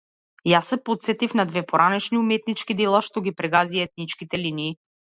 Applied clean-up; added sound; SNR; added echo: none; none; none; none.